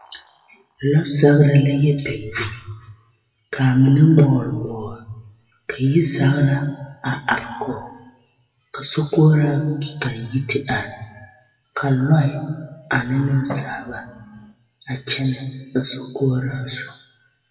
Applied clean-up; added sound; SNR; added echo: classical method WPE with log-MMSE.